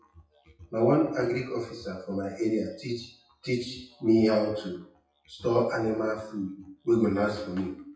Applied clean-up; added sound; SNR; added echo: classical method WPE with log-MMSE.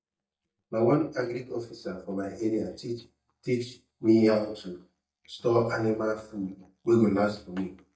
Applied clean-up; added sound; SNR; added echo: neural mask model DeepFilterNet 3.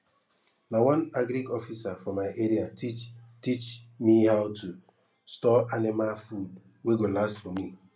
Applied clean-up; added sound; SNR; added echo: none; none; none; none.